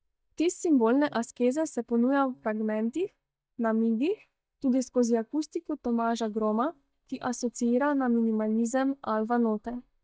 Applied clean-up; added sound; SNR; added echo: neural mask model DeepFilterNet 3.